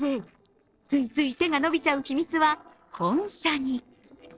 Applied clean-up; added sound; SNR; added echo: neural separator model SepFormer DNS4.